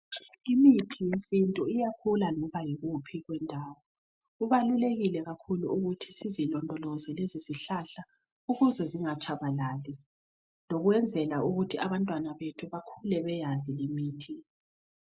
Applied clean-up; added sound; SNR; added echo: none; none; none; none.